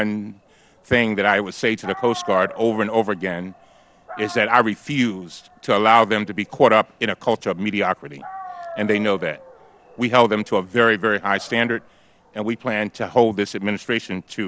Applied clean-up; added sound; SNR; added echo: none; Dog; 20 dB; none.